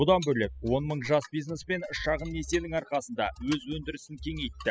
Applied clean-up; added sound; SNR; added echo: classical method spectral subtraction.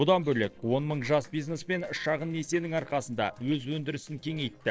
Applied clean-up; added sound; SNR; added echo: neural separator model SepFormer DNS4.